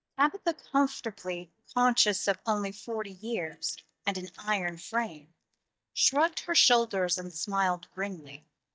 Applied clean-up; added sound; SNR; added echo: neural mask model DeepFilterNet 3.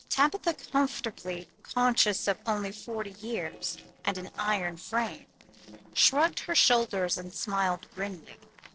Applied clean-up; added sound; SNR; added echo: neural separator model SepFormer DNS4.